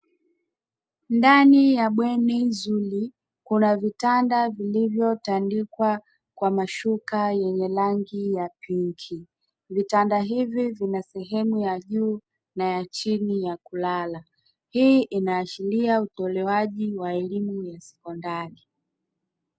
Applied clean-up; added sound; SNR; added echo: none; none; none; none.